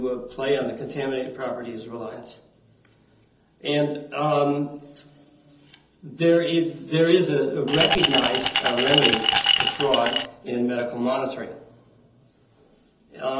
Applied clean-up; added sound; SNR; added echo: none; Glass; -4 dB; reverberation time 1.2 s.